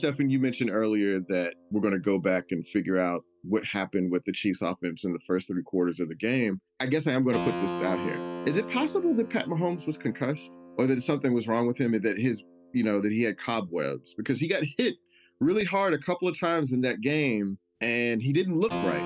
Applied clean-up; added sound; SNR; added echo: none; Keyboard (musical); 14 dB; none.